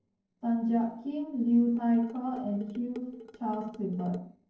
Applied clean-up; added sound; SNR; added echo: neural separator model SepFormer DNS4.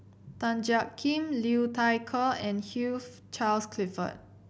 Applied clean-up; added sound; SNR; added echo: none; none; none; none.